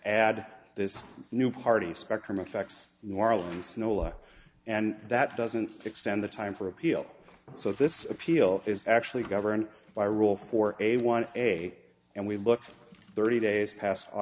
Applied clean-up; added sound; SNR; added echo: none; none; none; none.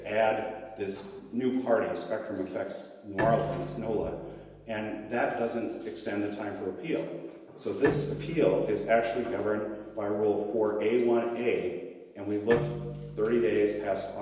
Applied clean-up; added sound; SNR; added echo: none; Bowed string instrument; 13 dB; reverberation time 1.0 s.